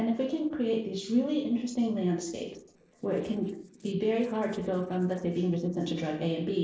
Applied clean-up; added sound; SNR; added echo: neural separator model SepFormer DNS4.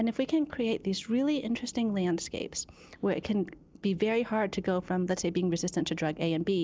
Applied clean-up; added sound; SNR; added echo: none; none; none; none.